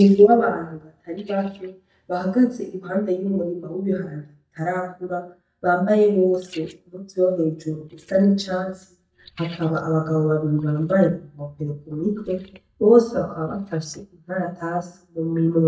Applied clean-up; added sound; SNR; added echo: neural mask model DeepFilterNet 3.